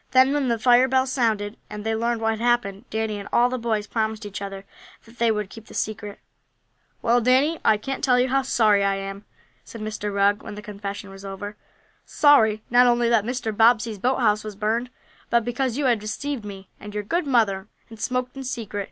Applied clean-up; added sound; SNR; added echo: none; none; none; none.